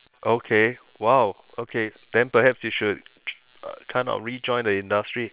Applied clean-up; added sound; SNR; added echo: neural separator model SepFormer WHAM!.